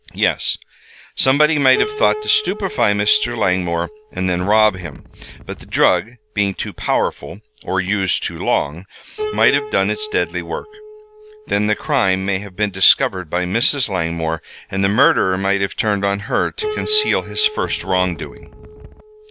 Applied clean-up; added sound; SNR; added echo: none; Wind + Piano; 13 dB; none.